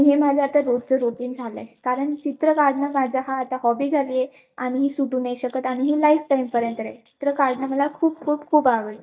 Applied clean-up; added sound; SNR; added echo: neural mask model DeepFilterNet 3.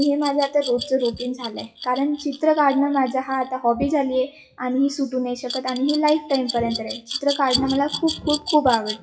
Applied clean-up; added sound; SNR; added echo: classical method WPE with log-MMSE.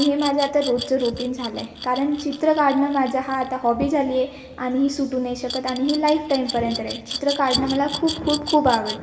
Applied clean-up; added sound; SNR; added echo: none; Glass; 12 dB; reverberation time 1.1 s.